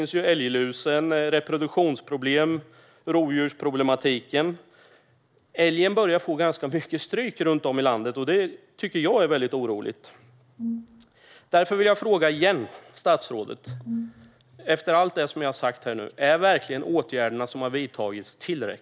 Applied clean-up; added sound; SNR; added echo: none; Brass instrument; 9 dB; none.